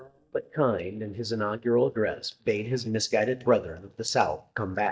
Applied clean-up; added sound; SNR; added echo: neural mask model DeepFilterNet 3.